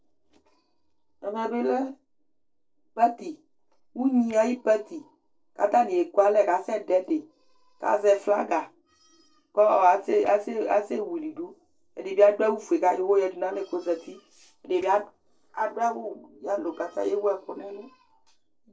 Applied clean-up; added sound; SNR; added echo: neural separator model SepFormer DNS4.